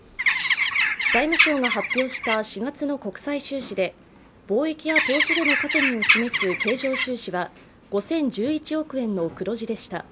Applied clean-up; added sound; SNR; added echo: none; Bird; -4 dB; none.